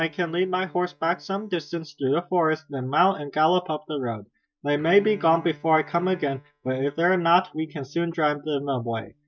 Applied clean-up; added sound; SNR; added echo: neural mask model DeepFilterNet 3.